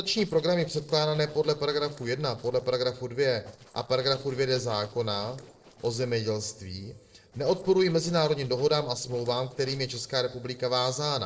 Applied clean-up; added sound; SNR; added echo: neural separator model SepFormer DNS4.